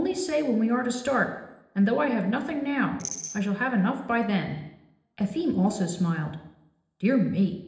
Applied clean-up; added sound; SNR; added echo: neural separator model SepFormer DNS4.